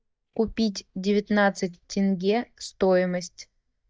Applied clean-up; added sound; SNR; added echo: neural mask model DeepFilterNet 3.